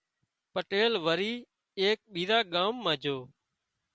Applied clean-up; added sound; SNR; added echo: none; none; none; none.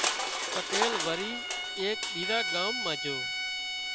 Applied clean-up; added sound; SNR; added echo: none; Crushing + Bowed string instrument; -3 dB; none.